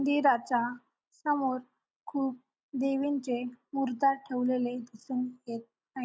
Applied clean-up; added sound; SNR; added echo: none; none; none; none.